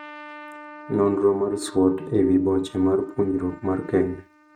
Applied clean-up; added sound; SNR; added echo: neural mask model RNNoise.